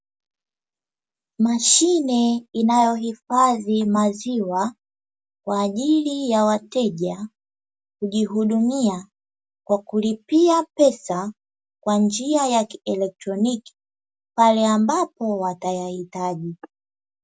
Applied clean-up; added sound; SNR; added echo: none; none; none; none.